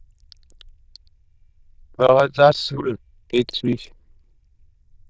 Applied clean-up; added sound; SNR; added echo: neural diffusion model UNIVERSE++.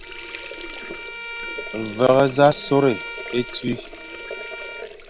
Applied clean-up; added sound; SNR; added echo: none; Bowed string instrument + Sink (filling or washing) / Water; 11 dB; none.